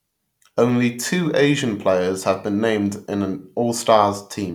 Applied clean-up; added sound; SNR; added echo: none; none; none; none.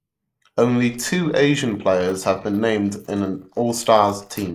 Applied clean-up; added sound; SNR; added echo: neural mask model Resemble Enhance denoiser.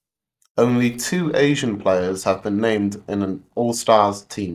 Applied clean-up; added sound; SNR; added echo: neural mask model DeepFilterNet 3.